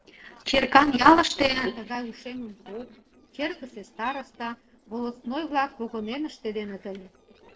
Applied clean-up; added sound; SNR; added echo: neural separator model SepFormer DNS4.